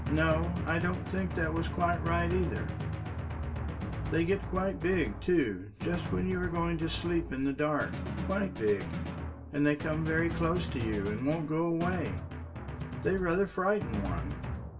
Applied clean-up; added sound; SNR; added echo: none; Drum; 4 dB; reverberation time 0.2 s.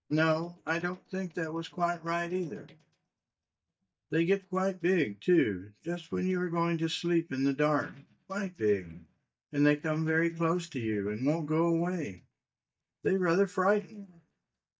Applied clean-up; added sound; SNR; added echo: neural mask model DeepFilterNet 3.